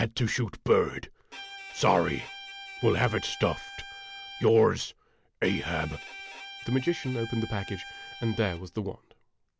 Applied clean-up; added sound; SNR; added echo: none; Bowed string instrument; 14 dB; none.